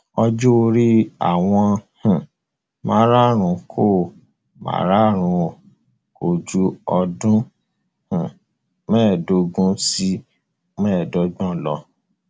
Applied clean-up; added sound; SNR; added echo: none; none; none; none.